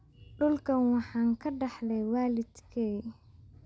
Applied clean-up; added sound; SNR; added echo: none; none; none; none.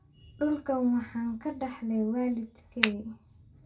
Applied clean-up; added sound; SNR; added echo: none; Finger snapping; -3 dB; reverberation time 0.2 s.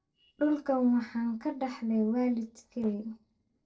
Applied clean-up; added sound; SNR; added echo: neural separator model SepFormer DNS4.